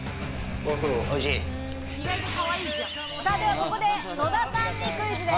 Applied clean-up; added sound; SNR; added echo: none; Fire; 15 dB; none.